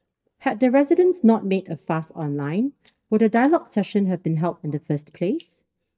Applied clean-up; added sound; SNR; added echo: neural mask model DeepFilterNet 3.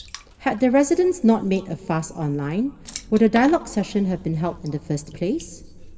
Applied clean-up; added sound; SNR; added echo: none; Water / Splash, splatter; 19 dB; reverberation time 1.0 s.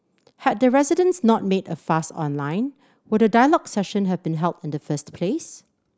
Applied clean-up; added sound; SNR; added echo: none; none; none; none.